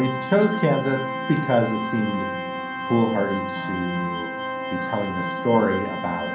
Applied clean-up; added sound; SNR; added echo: none; Organ; 5 dB; reverberation time 0.6 s.